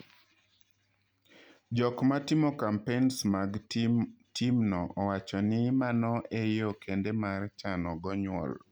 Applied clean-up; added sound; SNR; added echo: none; none; none; none.